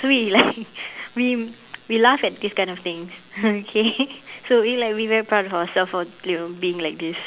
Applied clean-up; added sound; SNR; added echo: none; none; none; none.